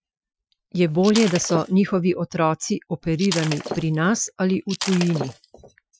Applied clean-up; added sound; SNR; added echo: classical method Wiener filter.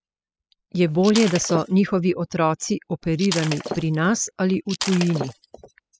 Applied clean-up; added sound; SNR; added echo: classical method spectral subtraction.